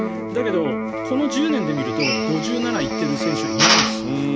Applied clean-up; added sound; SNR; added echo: none; Electric guitar + Drill; -2 dB; none.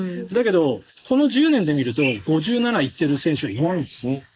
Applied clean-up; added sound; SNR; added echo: neural mask model Resemble Enhance denoiser.